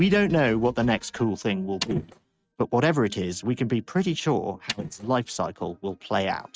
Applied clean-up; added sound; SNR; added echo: neural mask model RNNoise.